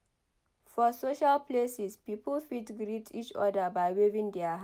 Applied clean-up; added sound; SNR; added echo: none; none; none; none.